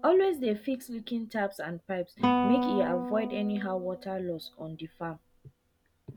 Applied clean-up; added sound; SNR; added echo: none; Guitar; 4 dB; none.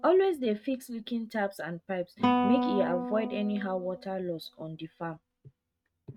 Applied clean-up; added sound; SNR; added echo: neural mask model RNNoise.